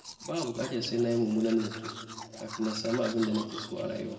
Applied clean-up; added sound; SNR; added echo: none; Domestic sounds, home sounds; 13 dB; reverberation time 1.9 s.